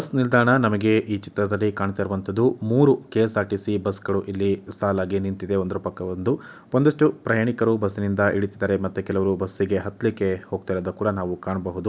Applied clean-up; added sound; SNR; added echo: none; none; none; none.